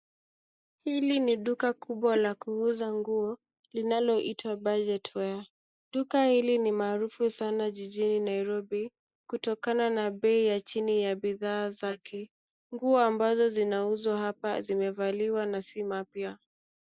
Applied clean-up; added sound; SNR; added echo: neural mask model Resemble Enhance denoiser.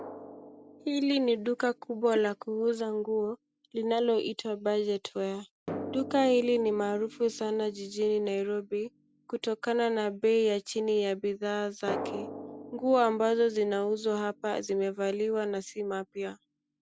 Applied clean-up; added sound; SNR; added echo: none; Drum; 16 dB; none.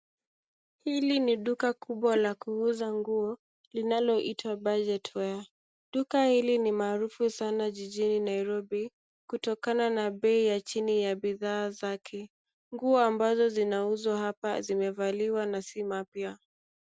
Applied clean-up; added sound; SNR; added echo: none; none; none; none.